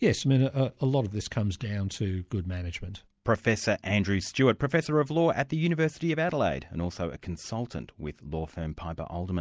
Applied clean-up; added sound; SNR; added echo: none; none; none; none.